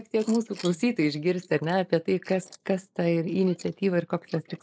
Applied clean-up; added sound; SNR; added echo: neural mask model Resemble Enhance denoiser.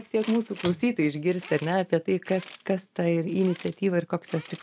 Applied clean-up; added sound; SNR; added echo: none; Tools; 19 dB; none.